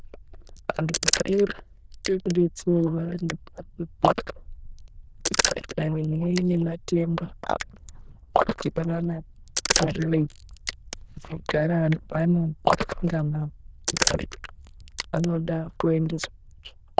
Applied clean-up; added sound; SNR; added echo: neural diffusion model UNIVERSE++.